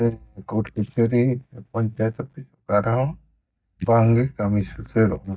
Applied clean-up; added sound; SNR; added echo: neural mask model DeepFilterNet 3.